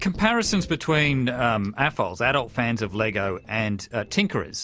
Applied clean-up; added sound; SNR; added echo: none; none; none; none.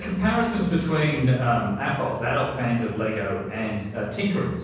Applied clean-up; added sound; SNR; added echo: none; none; none; reverberation time 1.1 s.